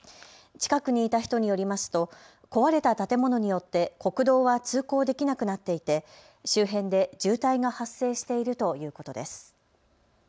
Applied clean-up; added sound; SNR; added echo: none; none; none; none.